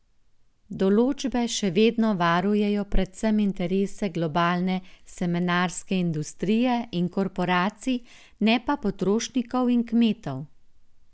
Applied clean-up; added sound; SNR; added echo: none; none; none; none.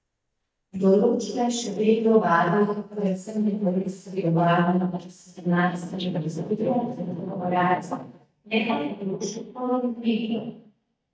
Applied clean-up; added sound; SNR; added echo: neural mask model DeepFilterNet 3.